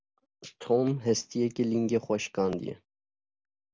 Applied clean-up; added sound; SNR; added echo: none; none; none; none.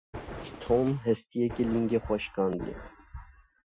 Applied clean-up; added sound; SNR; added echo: classical method Wiener filter.